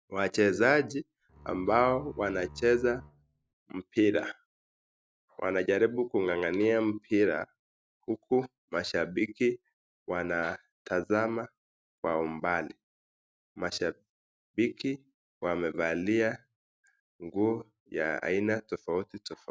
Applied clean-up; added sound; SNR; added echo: none; Bowed string instrument; 19 dB; none.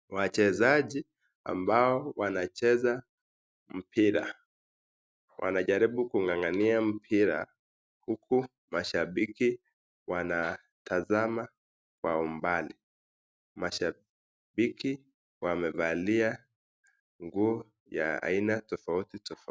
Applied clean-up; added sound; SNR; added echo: none; none; none; none.